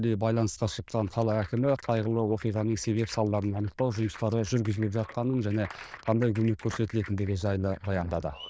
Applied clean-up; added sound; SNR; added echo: neural diffusion model UNIVERSE++.